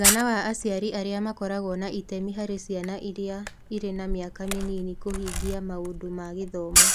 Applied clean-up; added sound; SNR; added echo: none; Camera; -1 dB; none.